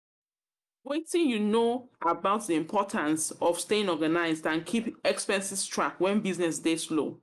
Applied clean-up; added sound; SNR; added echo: none; none; none; none.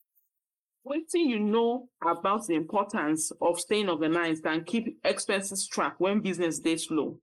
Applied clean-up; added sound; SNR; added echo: neural mask model Resemble Enhance denoiser.